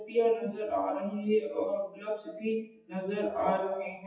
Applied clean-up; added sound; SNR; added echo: classical method WPE with log-MMSE.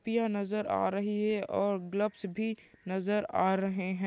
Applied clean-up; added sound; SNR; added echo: none; none; none; none.